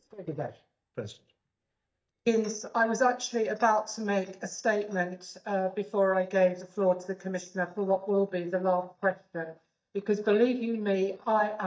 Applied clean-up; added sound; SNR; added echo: neural mask model DeepFilterNet 3.